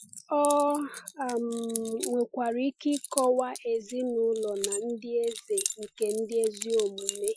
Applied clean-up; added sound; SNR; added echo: classical method Wiener filter.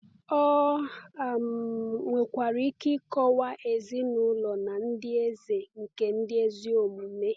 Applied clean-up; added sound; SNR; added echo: none; none; none; none.